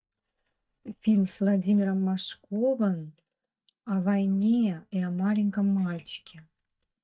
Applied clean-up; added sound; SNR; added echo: neural mask model DeepFilterNet 3.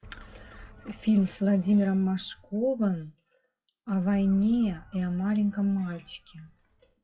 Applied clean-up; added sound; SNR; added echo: classical method WPE with log-MMSE.